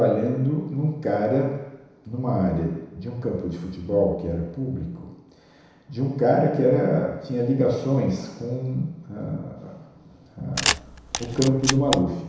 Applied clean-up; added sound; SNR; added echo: none; Camera; 2 dB; reverberation time 1.0 s.